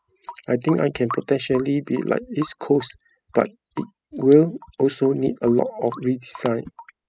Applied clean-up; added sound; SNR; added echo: classical method spectral subtraction.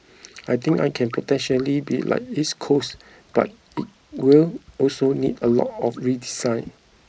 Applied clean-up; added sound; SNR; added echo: neural mask model Resemble Enhance denoiser.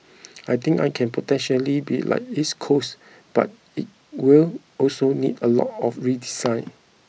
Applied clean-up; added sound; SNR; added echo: none; none; none; none.